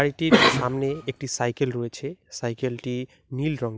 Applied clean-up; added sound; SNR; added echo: none; Cough; -4 dB; none.